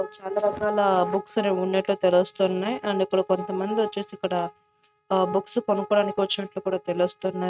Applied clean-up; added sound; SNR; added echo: neural mask model RNNoise.